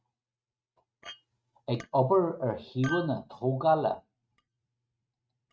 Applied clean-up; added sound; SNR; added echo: neural mask model RNNoise.